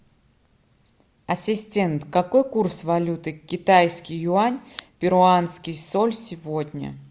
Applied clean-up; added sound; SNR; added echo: none; none; none; none.